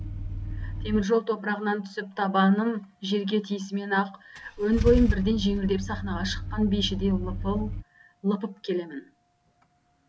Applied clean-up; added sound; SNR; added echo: none; Idling / Engine starting / Car; 7 dB; none.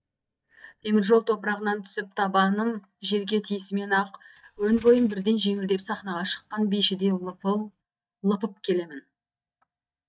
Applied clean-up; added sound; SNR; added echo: neural mask model DeepFilterNet 3.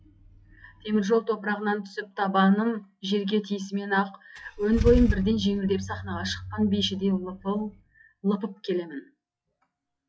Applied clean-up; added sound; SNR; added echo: classical method log-MMSE.